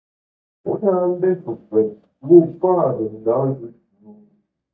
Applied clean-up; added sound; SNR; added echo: neural mask model DeepFilterNet 3.